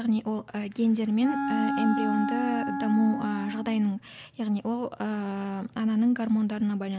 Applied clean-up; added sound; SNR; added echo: none; Wind instrument, woodwind instrument; 4 dB; none.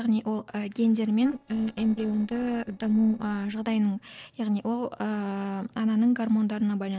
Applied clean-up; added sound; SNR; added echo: neural separator model SepFormer DNS4.